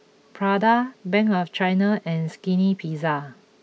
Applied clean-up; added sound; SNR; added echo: none; none; none; none.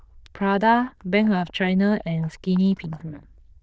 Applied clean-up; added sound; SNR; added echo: neural diffusion model UNIVERSE++.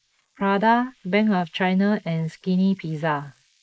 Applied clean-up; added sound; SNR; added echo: neural mask model Resemble Enhance denoiser.